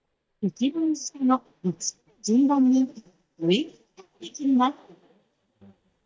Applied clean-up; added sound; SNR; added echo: neural mask model DeepFilterNet 3.